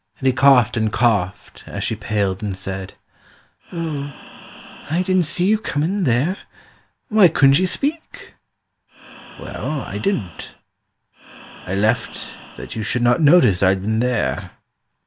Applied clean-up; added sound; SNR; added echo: none; Breathing; 19 dB; none.